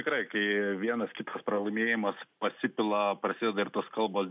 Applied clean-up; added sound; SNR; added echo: none; none; none; none.